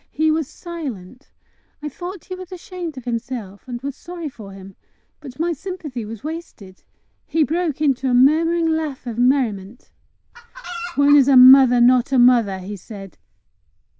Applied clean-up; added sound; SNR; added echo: neural diffusion model UNIVERSE++.